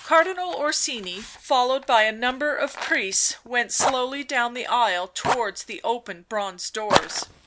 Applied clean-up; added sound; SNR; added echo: none; Fire; 7 dB; none.